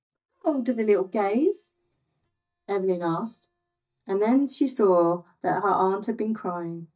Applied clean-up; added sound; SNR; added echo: neural mask model DeepFilterNet 3.